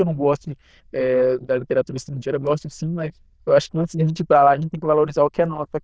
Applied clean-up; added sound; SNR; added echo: neural diffusion model UNIVERSE++.